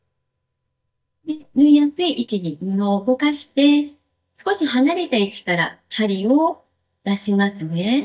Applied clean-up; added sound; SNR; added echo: neural mask model DeepFilterNet 3.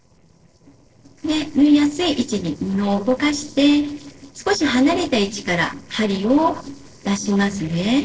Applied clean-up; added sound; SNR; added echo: neural separator model SepFormer DNS4.